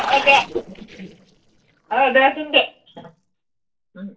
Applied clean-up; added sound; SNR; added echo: neural separator model SepFormer DNS4.